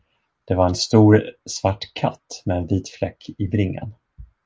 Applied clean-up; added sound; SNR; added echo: none; none; none; none.